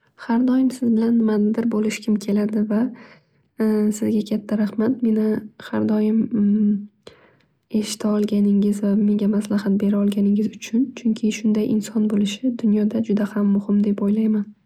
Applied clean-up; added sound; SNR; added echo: none; none; none; none.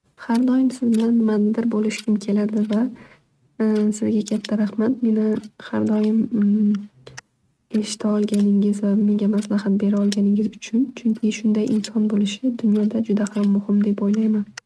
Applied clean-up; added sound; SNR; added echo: neural mask model RNNoise.